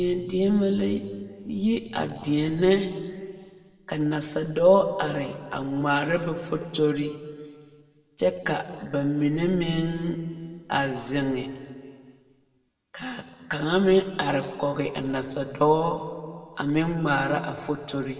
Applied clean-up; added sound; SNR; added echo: none; none; none; reverberation time 2.0 s.